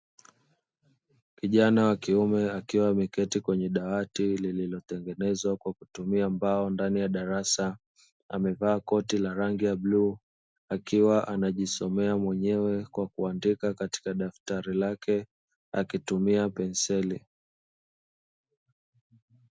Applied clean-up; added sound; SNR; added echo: none; none; none; none.